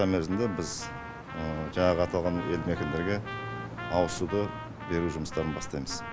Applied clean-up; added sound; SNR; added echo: none; Trumpet; 11 dB; none.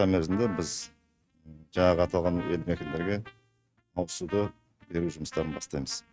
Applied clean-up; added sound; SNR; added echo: neural mask model RNNoise.